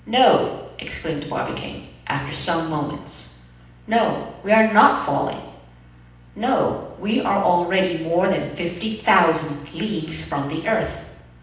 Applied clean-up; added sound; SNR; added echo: none; none; none; reverberation time 0.9 s.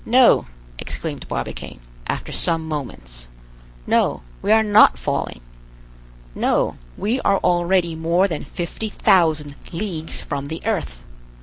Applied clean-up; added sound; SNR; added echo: none; none; none; none.